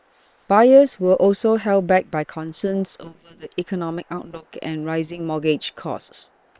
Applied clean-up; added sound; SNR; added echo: neural separator model SepFormer WHAM!.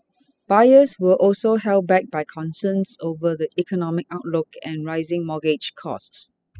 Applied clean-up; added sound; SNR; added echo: classical method spectral subtraction.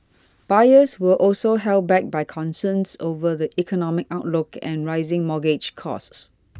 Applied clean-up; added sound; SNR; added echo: none; none; none; none.